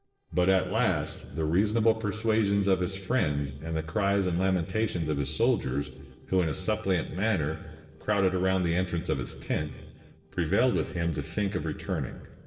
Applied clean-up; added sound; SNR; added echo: neural separator model SepFormer DNS4.